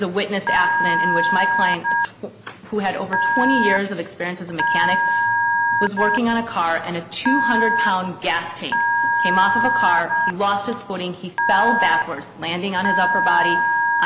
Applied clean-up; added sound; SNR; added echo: none; Telephone; -2 dB; none.